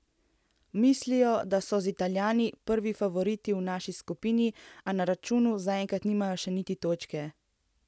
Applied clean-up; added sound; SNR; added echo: none; none; none; none.